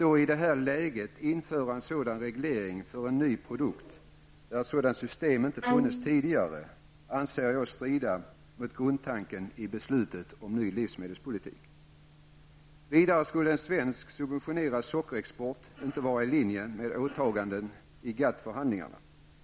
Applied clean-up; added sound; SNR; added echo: none; Bowed string instrument; 2 dB; none.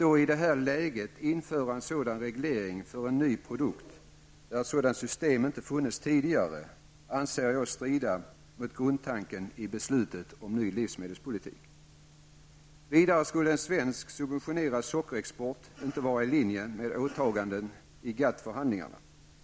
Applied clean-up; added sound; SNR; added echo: none; none; none; none.